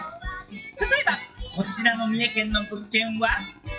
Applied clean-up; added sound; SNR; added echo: classical method WPE with log-MMSE.